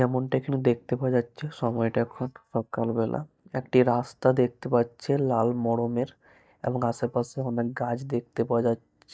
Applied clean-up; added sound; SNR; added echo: neural mask model DeepFilterNet 3.